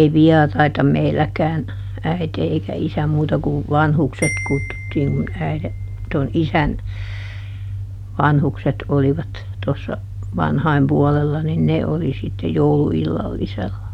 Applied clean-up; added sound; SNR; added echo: none; Marimba, xylophone; 16 dB; none.